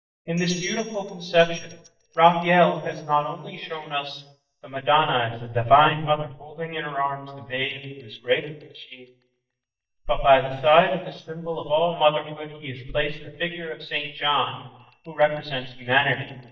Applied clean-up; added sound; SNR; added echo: neural mask model DeepFilterNet 3.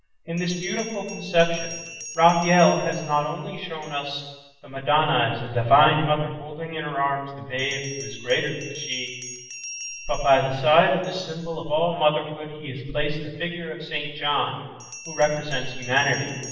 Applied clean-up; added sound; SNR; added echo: none; Bell; 17 dB; reverberation time 1.1 s.